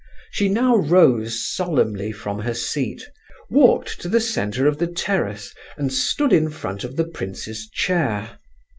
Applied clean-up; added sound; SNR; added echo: none; none; none; none.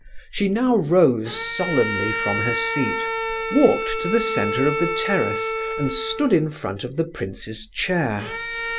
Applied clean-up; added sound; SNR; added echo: none; Bowed string instrument; 5 dB; none.